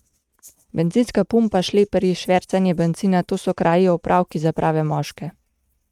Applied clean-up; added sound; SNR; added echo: neural mask model RNNoise.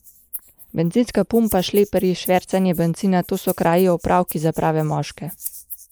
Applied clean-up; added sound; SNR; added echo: neural mask model Resemble Enhance denoiser.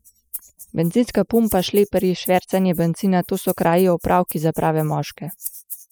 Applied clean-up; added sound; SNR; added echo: classical method spectral subtraction.